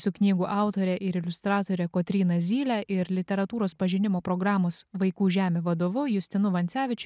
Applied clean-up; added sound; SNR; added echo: none; none; none; none.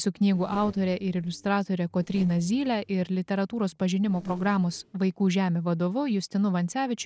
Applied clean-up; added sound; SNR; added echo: neural separator model SepFormer DNS4.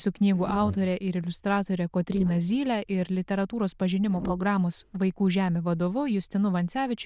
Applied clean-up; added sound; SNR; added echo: neural diffusion model UNIVERSE++.